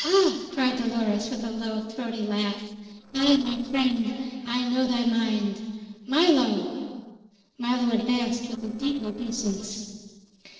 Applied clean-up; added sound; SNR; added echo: neural separator model SepFormer DNS4.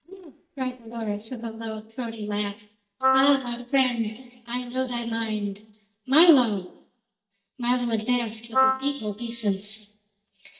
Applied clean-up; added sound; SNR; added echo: neural mask model DeepFilterNet 3.